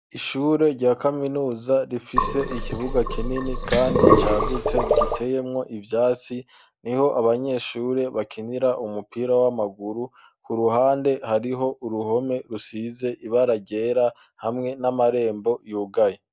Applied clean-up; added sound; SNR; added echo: none; Sink (filling or washing); -2 dB; none.